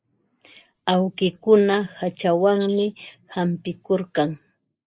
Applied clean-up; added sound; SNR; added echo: neural mask model Resemble Enhance denoiser.